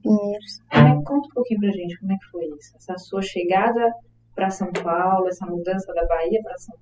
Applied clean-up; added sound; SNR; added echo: classical method spectral subtraction.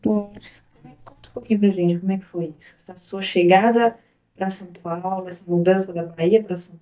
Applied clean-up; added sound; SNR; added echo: neural mask model DeepFilterNet 3.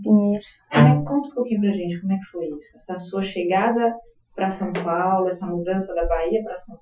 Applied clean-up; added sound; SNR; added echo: classical method Wiener filter.